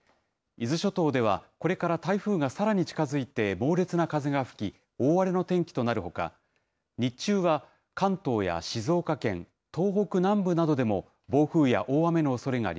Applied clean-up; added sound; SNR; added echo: none; none; none; none.